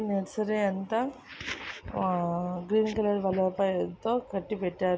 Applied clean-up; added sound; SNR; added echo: none; none; none; none.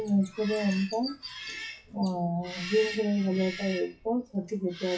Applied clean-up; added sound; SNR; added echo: classical method WPE with log-MMSE.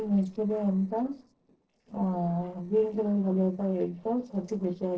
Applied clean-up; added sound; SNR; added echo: neural separator model SepFormer DNS4.